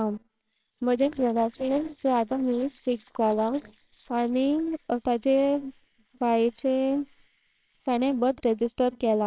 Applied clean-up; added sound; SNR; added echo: neural separator model SepFormer WHAMR!.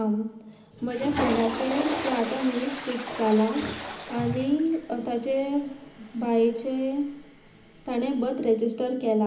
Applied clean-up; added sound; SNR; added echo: none; Toilet flush / Water; 9 dB; reverberation time 0.4 s.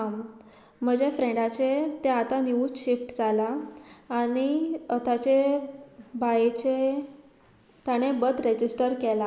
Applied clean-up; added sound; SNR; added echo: none; none; none; none.